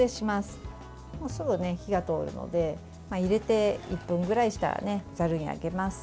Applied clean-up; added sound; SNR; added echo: none; none; none; none.